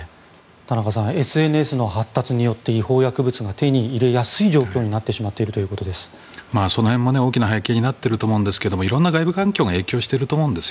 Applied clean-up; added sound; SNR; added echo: none; none; none; none.